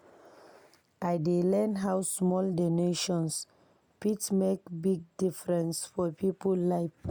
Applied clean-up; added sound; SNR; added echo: none; none; none; none.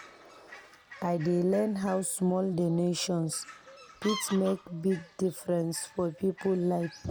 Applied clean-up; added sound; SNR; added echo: none; Fowl; 17 dB; none.